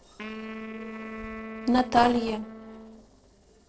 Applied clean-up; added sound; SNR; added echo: neural separator model SepFormer DNS4.